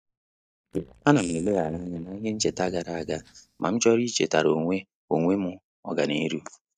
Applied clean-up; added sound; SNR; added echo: neural mask model DeepFilterNet 3.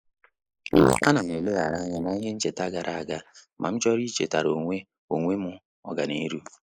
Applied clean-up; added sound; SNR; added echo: neural mask model Resemble Enhance denoiser.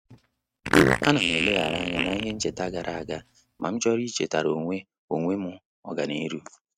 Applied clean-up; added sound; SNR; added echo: neural mask model RNNoise.